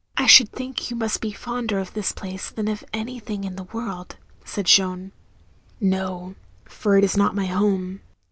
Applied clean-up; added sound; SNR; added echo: none; none; none; none.